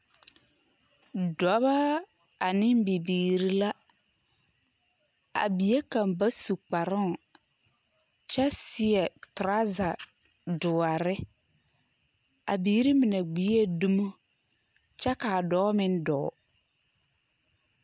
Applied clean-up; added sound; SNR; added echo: none; none; none; none.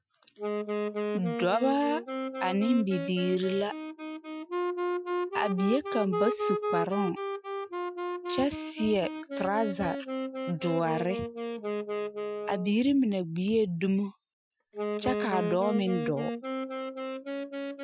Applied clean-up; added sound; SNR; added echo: classical method Wiener filter.